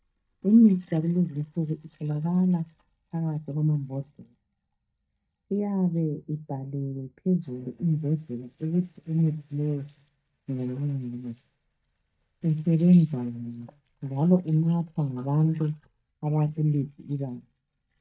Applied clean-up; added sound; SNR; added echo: neural mask model DeepFilterNet 3.